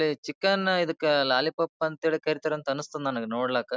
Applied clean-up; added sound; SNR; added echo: none; none; none; none.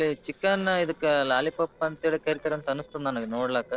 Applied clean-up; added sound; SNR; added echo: neural separator model SepFormer DNS4.